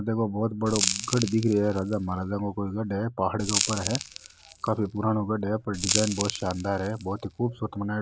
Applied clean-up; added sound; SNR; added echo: none; Crackle; 6 dB; none.